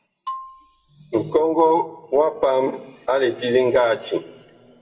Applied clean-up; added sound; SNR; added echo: none; Marimba, xylophone; 16 dB; reverberation time 1.3 s.